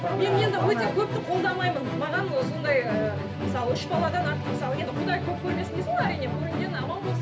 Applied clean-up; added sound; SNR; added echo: none; Musical instrument; 2 dB; reverberation time 0.3 s.